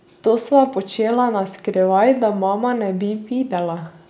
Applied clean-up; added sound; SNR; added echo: none; none; none; none.